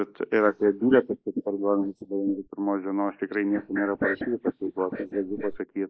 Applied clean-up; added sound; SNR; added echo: neural mask model Resemble Enhance denoiser.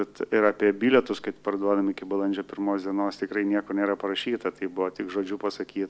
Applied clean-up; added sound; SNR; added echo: none; none; none; none.